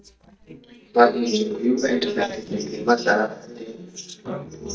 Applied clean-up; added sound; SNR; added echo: neural mask model DeepFilterNet 3.